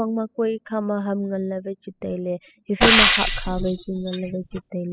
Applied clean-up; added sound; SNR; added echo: classical method spectral subtraction.